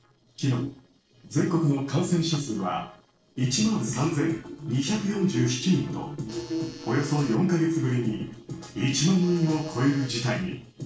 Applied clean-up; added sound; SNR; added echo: neural separator model SepFormer DNS4.